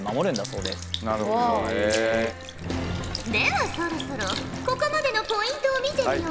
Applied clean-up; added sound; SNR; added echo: none; Sink (filling or washing) / Liquid; 13 dB; none.